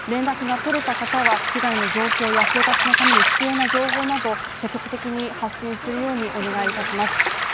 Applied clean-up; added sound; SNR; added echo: none; Waves, surf; -2 dB; none.